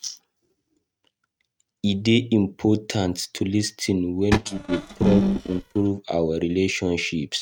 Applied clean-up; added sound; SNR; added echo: neural mask model RNNoise.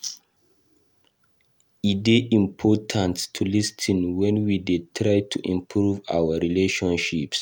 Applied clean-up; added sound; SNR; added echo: none; none; none; none.